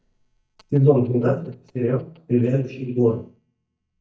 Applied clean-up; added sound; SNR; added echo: neural mask model DeepFilterNet 3.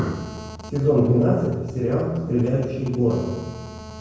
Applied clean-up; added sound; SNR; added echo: none; Telephone; 20 dB; reverberation time 1.0 s.